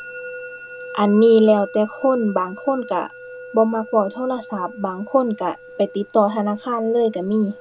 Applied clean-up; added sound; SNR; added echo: none; Musical instrument; 17 dB; none.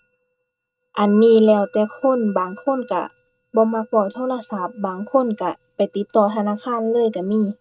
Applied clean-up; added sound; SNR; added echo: neural mask model RNNoise.